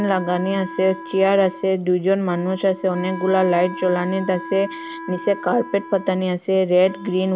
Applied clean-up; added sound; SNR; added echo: none; Wind instrument, woodwind instrument; 14 dB; none.